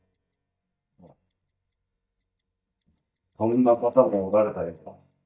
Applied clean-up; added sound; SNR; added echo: neural mask model DeepFilterNet 3.